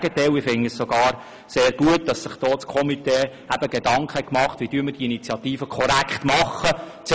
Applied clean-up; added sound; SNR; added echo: none; none; none; none.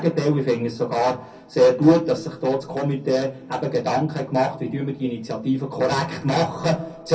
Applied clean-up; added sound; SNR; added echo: none; none; none; reverberation time 0.3 s.